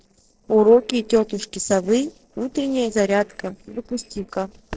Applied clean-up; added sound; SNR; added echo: neural separator model SepFormer DNS4.